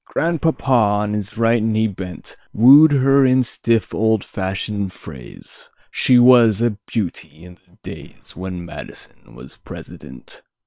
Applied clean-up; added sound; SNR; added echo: neural separator model SepFormer WHAM!.